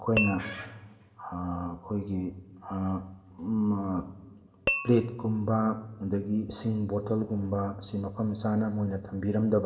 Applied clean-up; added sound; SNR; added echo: none; Tap / Glass; 5 dB; reverberation time 1.3 s.